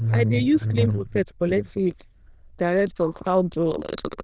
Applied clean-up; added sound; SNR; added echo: neural diffusion model UNIVERSE++.